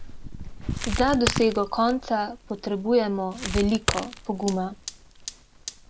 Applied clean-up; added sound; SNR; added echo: none; Crackle + Fire; 7 dB; none.